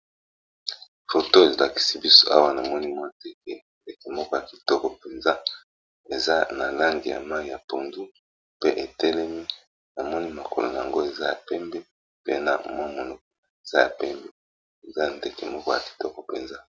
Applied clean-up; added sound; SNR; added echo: none; none; none; none.